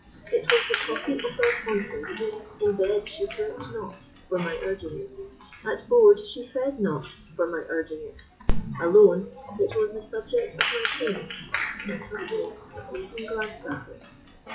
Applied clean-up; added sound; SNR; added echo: classical method WPE with log-MMSE.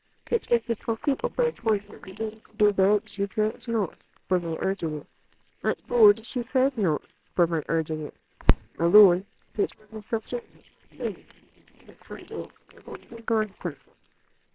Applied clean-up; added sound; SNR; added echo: neural separator model SepFormer WHAMR!.